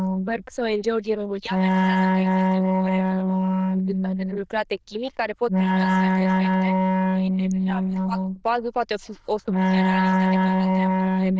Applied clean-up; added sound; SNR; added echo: neural diffusion model UNIVERSE++.